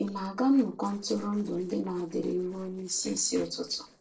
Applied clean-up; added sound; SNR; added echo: neural separator model SepFormer DNS4.